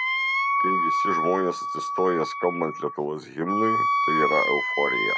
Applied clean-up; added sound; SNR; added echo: none; Wind instrument, woodwind instrument; -2 dB; none.